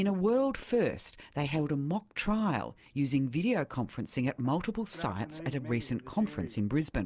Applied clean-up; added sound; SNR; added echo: none; none; none; none.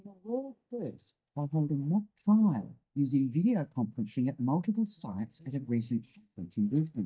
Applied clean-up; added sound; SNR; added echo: neural mask model DeepFilterNet 3.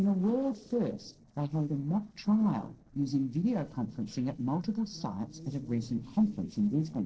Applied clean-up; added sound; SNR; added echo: neural separator model SepFormer DNS4.